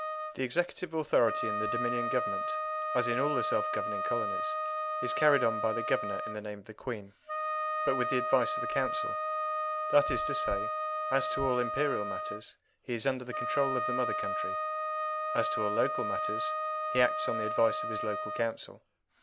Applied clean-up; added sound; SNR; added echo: none; Wind instrument, woodwind instrument; 0 dB; none.